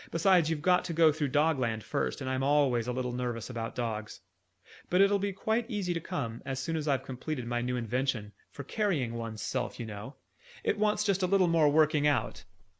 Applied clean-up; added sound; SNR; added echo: none; none; none; none.